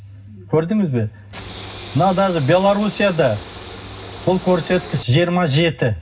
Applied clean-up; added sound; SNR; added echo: none; Train; 16 dB; reverberation time 0.4 s.